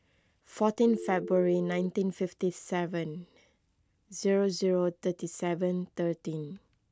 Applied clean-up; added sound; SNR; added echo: none; Telephone; 8 dB; none.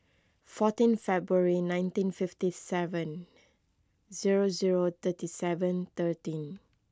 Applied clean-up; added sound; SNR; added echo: none; none; none; none.